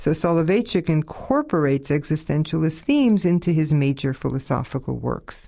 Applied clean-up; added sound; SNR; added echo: none; none; none; none.